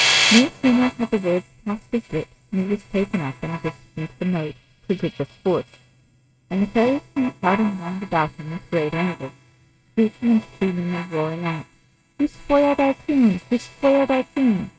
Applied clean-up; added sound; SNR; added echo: neural mask model RNNoise.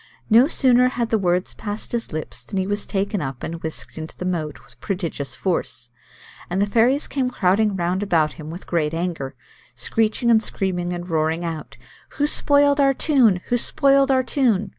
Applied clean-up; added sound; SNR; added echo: none; none; none; none.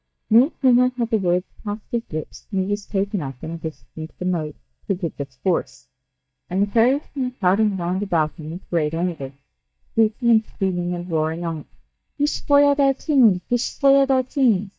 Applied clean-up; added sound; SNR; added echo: neural mask model DeepFilterNet 3.